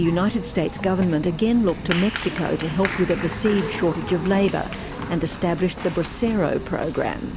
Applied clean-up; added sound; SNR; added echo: none; Applause; 8 dB; none.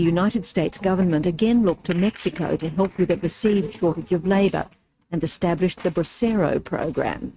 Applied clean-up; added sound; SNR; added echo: neural mask model RNNoise.